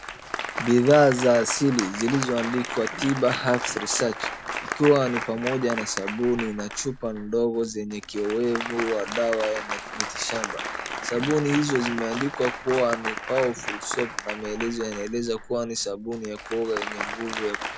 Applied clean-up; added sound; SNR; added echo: none; Applause; 7 dB; none.